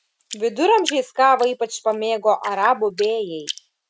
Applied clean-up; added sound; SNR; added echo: neural mask model RNNoise.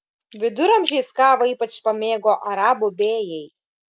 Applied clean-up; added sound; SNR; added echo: neural mask model DeepFilterNet 3.